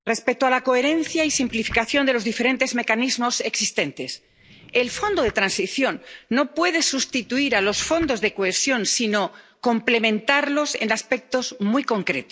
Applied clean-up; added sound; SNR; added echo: neural mask model DeepFilterNet 3.